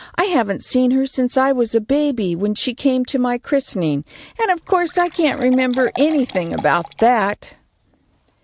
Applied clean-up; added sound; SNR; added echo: none; Fill (with liquid) / Water; 16 dB; none.